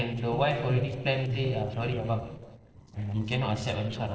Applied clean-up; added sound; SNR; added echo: neural separator model SepFormer DNS4.